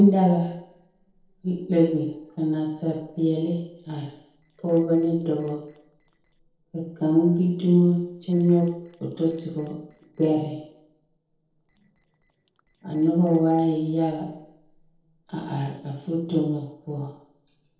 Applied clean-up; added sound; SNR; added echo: neural separator model SepFormer DNS4.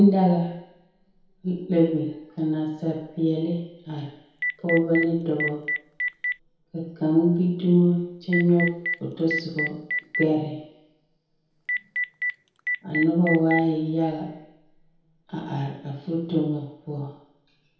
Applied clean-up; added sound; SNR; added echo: none; Telephone; 5 dB; reverberation time 2.0 s.